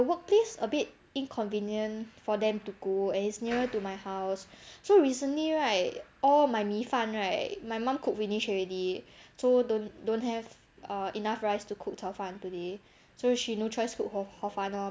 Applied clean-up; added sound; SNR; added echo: none; none; none; none.